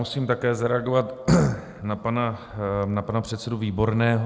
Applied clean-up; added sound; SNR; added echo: none; none; none; none.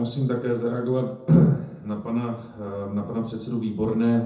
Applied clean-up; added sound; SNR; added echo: none; none; none; reverberation time 0.6 s.